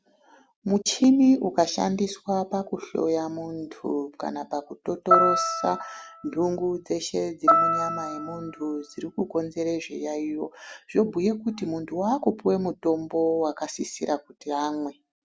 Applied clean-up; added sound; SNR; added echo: none; Piano; 0 dB; none.